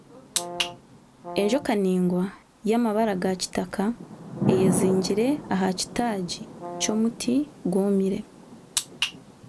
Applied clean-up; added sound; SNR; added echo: none; Brass instrument + Thunder / Rain; 8 dB; none.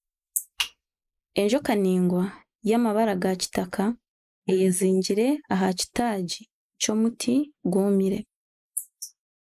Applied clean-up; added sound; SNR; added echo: neural mask model Resemble Enhance denoiser.